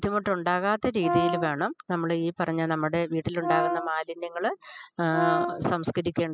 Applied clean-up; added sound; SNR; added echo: classical method spectral subtraction.